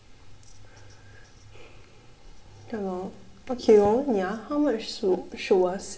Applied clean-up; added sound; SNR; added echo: none; none; none; reverberation time 1.7 s.